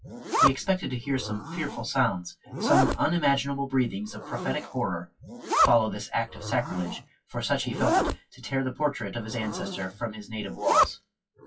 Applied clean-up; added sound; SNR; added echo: classical method WPE with log-MMSE.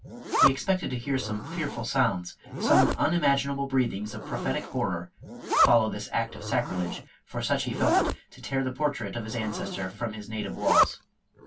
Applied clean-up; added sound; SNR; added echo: none; Zipper (clothing); 3 dB; reverberation time 0.1 s.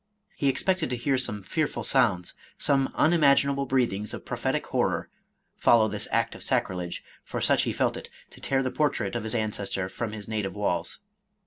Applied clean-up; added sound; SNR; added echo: none; none; none; none.